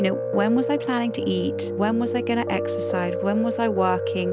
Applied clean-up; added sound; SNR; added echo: none; Piano; 2 dB; none.